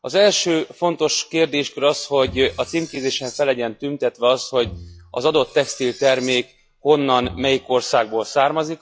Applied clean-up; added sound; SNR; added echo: classical method log-MMSE.